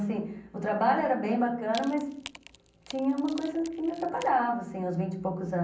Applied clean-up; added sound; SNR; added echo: none; Wood; 19 dB; reverberation time 0.6 s.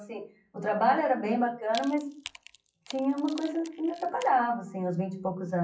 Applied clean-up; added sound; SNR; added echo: classical method WPE with log-MMSE.